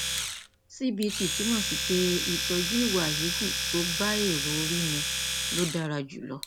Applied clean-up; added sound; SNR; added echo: none; Domestic sounds, home sounds; 0 dB; none.